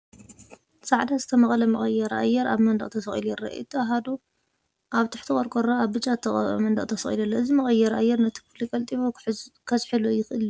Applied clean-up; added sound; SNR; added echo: none; none; none; none.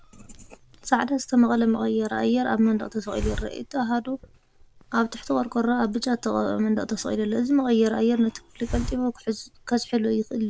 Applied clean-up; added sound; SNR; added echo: none; Hiss; 15 dB; none.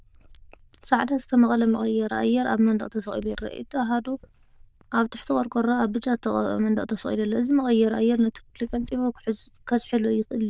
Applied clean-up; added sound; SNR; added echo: neural diffusion model UNIVERSE++.